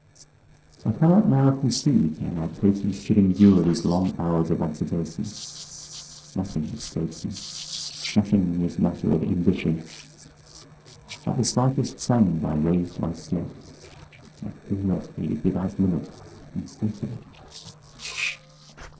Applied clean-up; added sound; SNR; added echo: neural separator model SepFormer DNS4.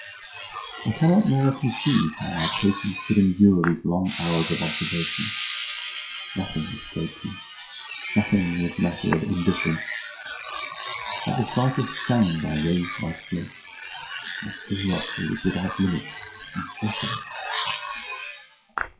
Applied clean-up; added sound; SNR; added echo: classical method WPE with log-MMSE.